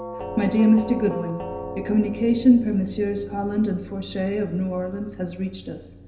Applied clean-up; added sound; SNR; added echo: none; Doorbell; 12 dB; reverberation time 0.9 s.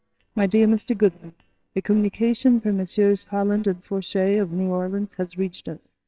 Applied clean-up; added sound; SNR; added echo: neural separator model SepFormer WHAMR!.